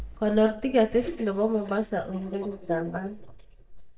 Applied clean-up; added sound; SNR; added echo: neural mask model DeepFilterNet 3.